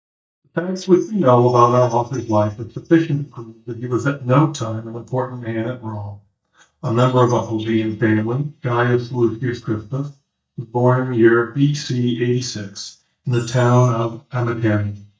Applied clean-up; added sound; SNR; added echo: neural mask model DeepFilterNet 3.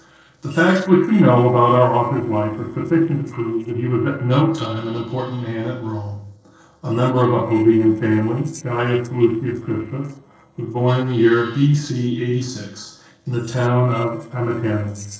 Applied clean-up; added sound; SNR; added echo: neural separator model SepFormer DNS4.